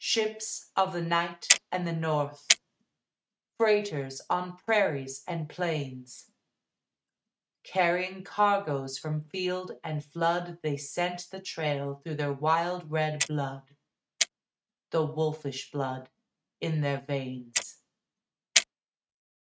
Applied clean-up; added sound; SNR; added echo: neural mask model RNNoise.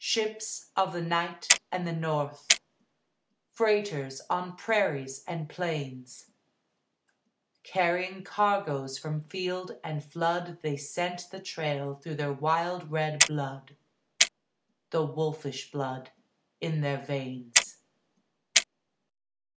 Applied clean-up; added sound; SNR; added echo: none; Clock; -2 dB; none.